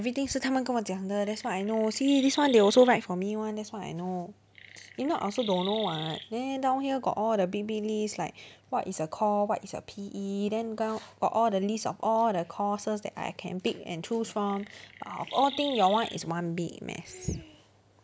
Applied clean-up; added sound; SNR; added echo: none; Chirp, tweet; 13 dB; none.